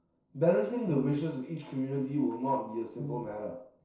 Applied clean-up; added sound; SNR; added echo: neural separator model SepFormer DNS4.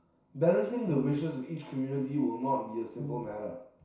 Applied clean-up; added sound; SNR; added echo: none; Brass instrument; 10 dB; reverberation time 0.6 s.